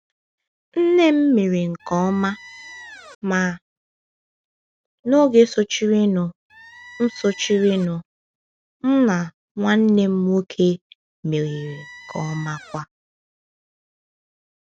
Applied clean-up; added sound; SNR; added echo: none; Squeak; 19 dB; none.